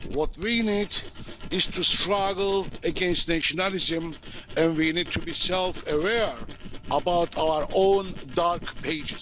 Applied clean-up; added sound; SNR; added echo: none; Tools; 9 dB; none.